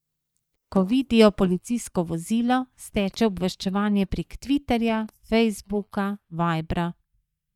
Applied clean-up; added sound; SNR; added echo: neural mask model DeepFilterNet 3.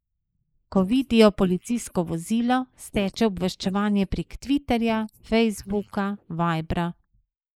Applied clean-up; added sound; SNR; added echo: neural mask model Resemble Enhance denoiser.